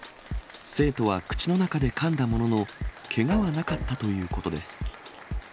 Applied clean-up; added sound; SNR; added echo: none; Applause / Crowd; 19 dB; none.